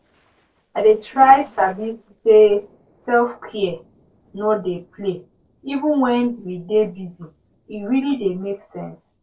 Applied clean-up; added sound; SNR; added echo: neural separator model SepFormer DNS4.